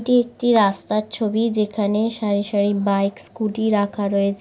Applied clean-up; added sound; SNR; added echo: none; none; none; none.